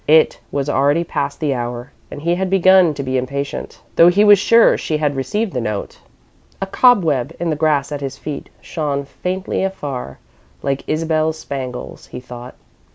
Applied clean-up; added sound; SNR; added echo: none; none; none; none.